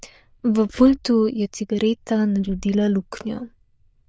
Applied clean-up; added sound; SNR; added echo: neural diffusion model UNIVERSE++.